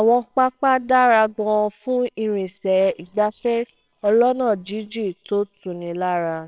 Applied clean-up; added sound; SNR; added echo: neural separator model SepFormer WHAMR!.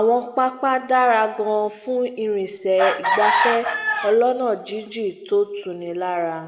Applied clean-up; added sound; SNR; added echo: none; Chicken, rooster; 2 dB; reverberation time 1.1 s.